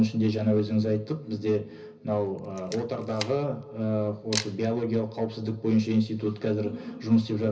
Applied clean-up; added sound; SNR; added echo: none; Camera; 14 dB; reverberation time 0.4 s.